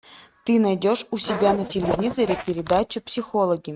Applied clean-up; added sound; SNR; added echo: neural mask model RNNoise.